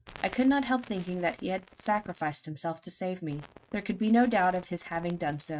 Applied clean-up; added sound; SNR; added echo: neural mask model RNNoise.